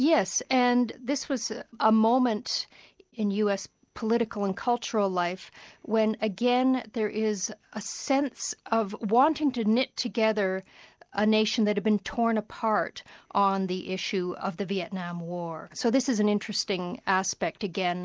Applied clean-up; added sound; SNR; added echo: none; none; none; none.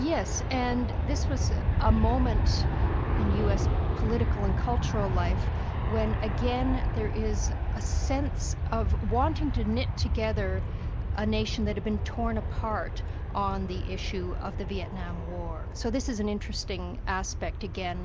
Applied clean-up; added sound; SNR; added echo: none; Aircraft; -4 dB; none.